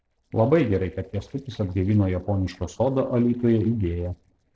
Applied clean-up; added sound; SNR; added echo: neural separator model SepFormer DNS4.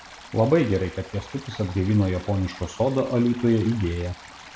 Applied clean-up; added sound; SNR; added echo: none; Stream; 19 dB; none.